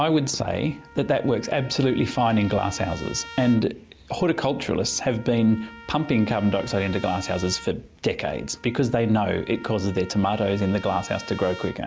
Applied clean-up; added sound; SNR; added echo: none; Trumpet; 19 dB; none.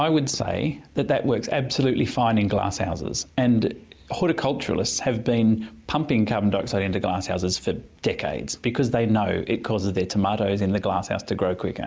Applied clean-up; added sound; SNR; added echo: none; none; none; none.